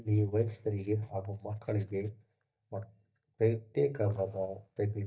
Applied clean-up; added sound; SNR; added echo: neural mask model DeepFilterNet 3.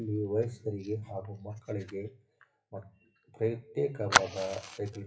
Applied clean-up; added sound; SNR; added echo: classical method WPE with log-MMSE.